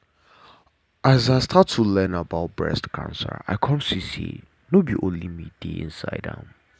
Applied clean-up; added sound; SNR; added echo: none; none; none; none.